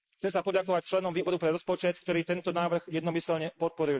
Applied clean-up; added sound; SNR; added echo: neural mask model Resemble Enhance denoiser.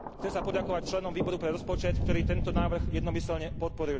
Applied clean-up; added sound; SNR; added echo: none; Thunder; -1 dB; none.